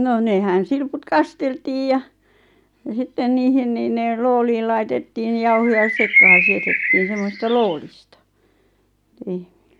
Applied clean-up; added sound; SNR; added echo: none; Bird; -2 dB; none.